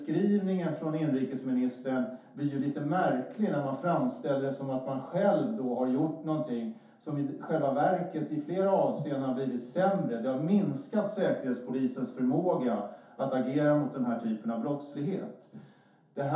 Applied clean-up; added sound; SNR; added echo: none; none; none; reverberation time 0.5 s.